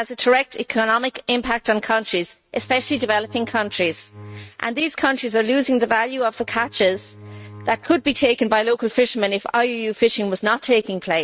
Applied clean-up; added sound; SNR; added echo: neural mask model RNNoise.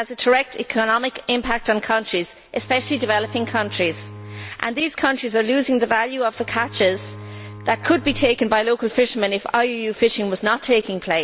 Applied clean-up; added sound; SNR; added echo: none; Bowed string instrument; 16 dB; none.